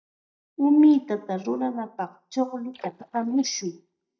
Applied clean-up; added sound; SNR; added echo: neural mask model DeepFilterNet 3.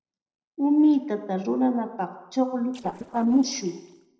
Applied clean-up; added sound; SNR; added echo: neural separator model SepFormer DNS4.